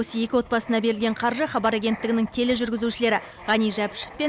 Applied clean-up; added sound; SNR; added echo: none; Writing; 19 dB; none.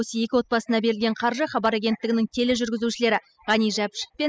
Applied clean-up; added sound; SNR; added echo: classical method spectral subtraction.